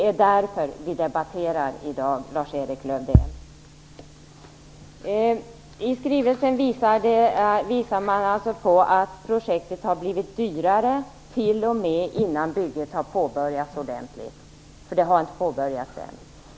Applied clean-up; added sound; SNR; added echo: none; none; none; none.